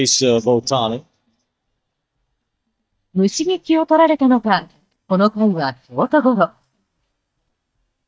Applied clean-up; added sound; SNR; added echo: neural mask model DeepFilterNet 3.